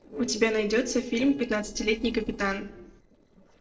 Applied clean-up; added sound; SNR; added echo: neural separator model SepFormer DNS4.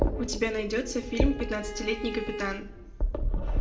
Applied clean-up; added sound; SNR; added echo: none; Bowed string instrument; 14 dB; reverberation time 0.4 s.